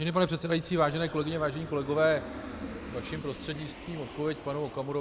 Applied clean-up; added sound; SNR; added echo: none; Aircraft; 12 dB; none.